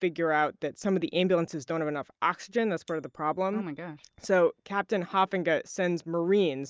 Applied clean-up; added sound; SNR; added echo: neural mask model DeepFilterNet 3.